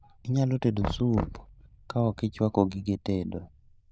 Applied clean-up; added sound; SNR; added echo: neural diffusion model UNIVERSE++.